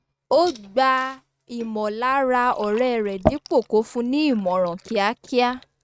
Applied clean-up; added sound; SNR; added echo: neural mask model RNNoise.